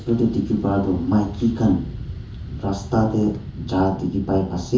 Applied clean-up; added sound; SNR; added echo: none; Fixed-wing aircraft, airplane; 11 dB; reverberation time 0.9 s.